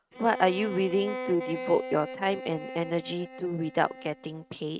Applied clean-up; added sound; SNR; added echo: neural mask model RNNoise.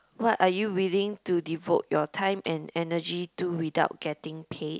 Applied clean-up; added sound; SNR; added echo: none; none; none; none.